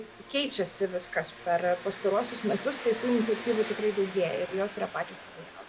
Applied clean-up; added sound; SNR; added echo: none; Engine; 13 dB; none.